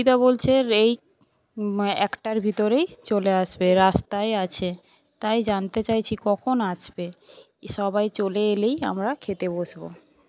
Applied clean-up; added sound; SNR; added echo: none; none; none; none.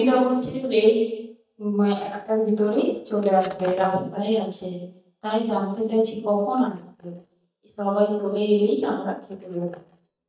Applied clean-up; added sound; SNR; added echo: neural mask model DeepFilterNet 3.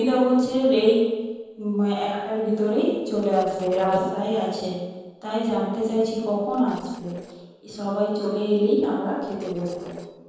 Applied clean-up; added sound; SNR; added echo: neural separator model SepFormer DNS4.